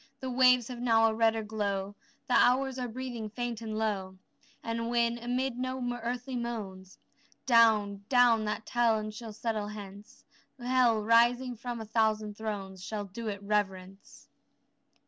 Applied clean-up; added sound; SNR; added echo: none; none; none; none.